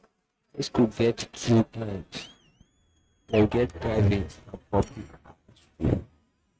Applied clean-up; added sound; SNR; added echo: neural mask model RNNoise.